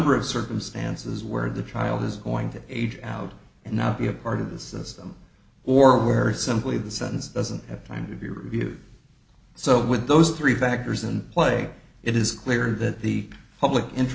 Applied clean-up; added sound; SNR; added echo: none; none; none; none.